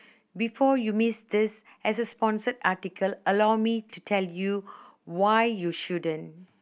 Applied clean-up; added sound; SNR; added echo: none; none; none; none.